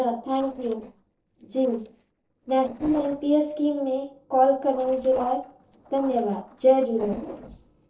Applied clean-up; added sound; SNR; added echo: neural separator model SepFormer DNS4.